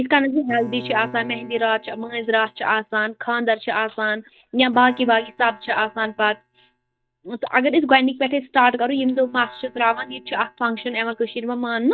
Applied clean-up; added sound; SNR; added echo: neural mask model DeepFilterNet 3.